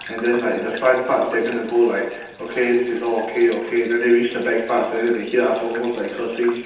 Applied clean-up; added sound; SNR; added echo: none; Bathtub (filling or washing) / Gurgling; 19 dB; reverberation time 0.9 s.